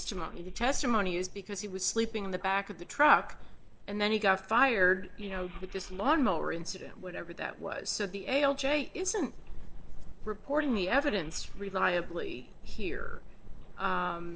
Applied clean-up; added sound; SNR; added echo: neural separator model SepFormer DNS4.